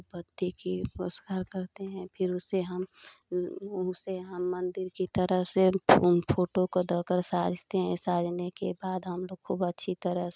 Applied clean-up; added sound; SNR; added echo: none; none; none; none.